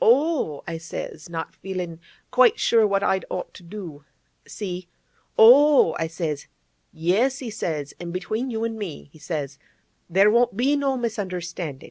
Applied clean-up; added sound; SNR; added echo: none; none; none; none.